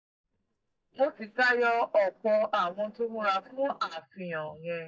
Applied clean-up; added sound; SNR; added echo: neural mask model DeepFilterNet 3.